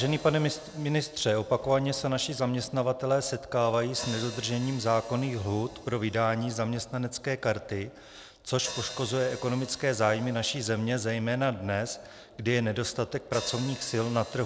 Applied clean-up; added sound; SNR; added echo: none; Hi-hat; 18 dB; none.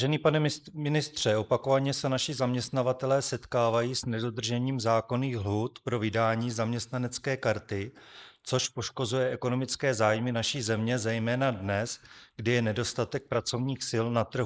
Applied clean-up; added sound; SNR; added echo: neural mask model Resemble Enhance denoiser.